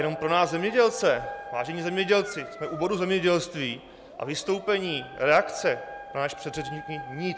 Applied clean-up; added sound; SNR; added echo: none; Dog; 14 dB; none.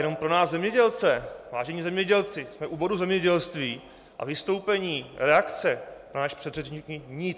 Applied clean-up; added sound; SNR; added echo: none; none; none; none.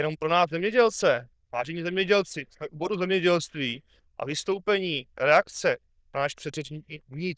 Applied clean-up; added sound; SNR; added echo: neural diffusion model UNIVERSE++.